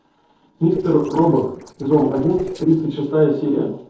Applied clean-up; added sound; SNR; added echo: neural separator model SepFormer DNS4.